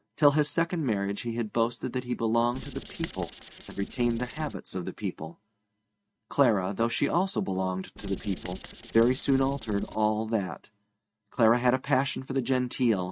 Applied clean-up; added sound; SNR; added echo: neural mask model RNNoise.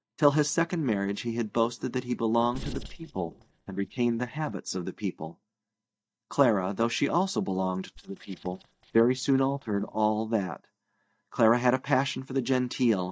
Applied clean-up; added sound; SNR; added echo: neural mask model DeepFilterNet 3.